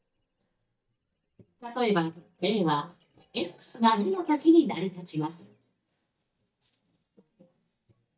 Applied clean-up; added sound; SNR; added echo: neural mask model DeepFilterNet 3.